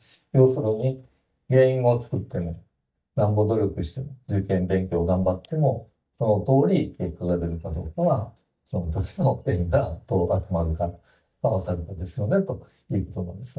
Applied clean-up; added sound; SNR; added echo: neural mask model DeepFilterNet 3.